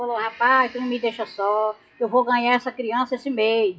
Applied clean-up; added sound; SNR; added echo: classical method WPE with log-MMSE.